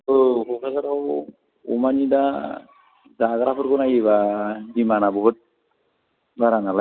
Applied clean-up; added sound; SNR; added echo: none; none; none; none.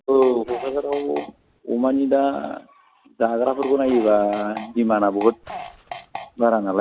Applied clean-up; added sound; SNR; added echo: none; Fart; 15 dB; none.